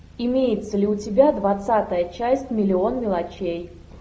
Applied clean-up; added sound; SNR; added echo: none; none; none; none.